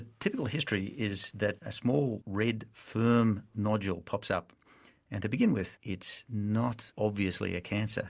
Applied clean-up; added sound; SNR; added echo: none; none; none; none.